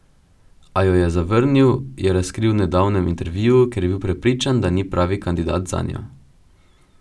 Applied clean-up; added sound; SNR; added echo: none; none; none; none.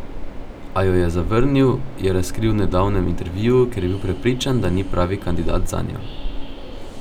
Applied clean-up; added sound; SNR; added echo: none; Train; 4 dB; none.